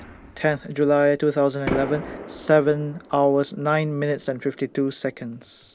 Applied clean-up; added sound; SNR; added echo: none; Fireworks; 14 dB; none.